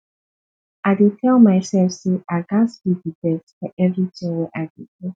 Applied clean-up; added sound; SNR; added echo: none; none; none; none.